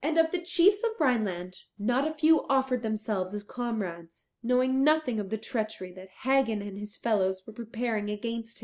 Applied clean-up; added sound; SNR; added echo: none; none; none; none.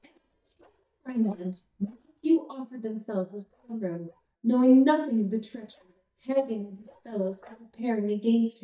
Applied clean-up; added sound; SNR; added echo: neural mask model DeepFilterNet 3.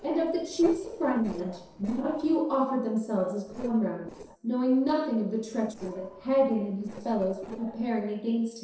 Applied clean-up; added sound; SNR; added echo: neural separator model SepFormer DNS4.